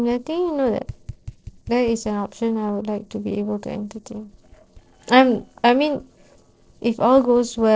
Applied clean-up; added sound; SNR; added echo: neural separator model SepFormer DNS4.